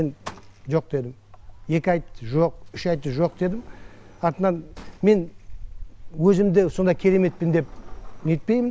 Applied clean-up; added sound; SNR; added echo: none; Sliding door; 14 dB; none.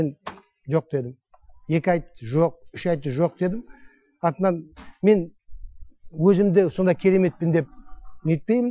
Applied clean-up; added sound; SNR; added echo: classical method Wiener filter.